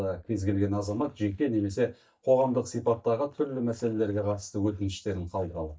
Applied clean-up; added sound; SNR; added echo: neural mask model DeepFilterNet 3.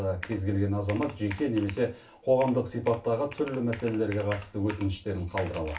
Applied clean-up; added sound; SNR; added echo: none; Computer keyboard; 17 dB; reverberation time 0.3 s.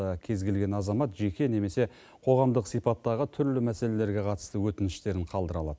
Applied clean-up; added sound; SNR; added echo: none; none; none; none.